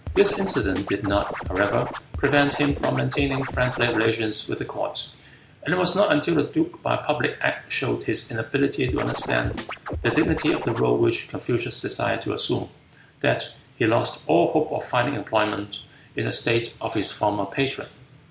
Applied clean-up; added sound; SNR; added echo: none; Scratching (performance technique); 7 dB; none.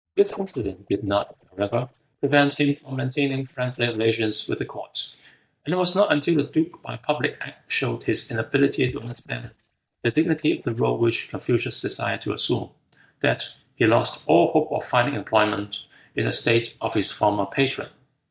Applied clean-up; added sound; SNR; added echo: neural mask model DeepFilterNet 3.